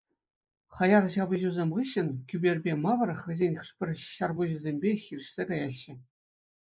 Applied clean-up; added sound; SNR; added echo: neural mask model Resemble Enhance denoiser.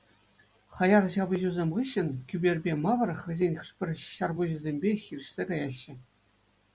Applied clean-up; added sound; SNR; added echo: none; none; none; none.